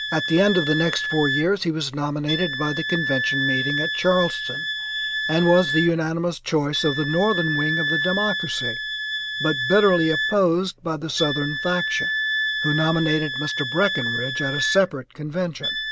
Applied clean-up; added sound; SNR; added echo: none; Wind instrument, woodwind instrument; 3 dB; none.